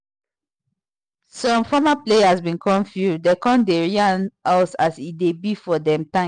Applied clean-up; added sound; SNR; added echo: none; none; none; none.